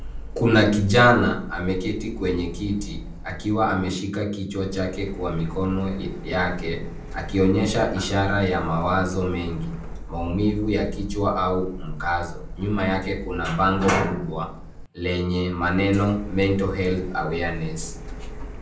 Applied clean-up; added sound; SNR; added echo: none; Printer; 10 dB; reverberation time 0.6 s.